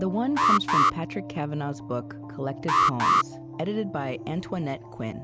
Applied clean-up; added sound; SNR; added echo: none; Alarm; -4 dB; none.